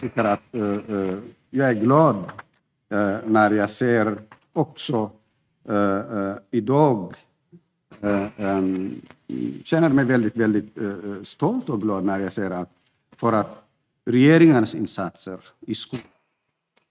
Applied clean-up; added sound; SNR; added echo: neural mask model RNNoise.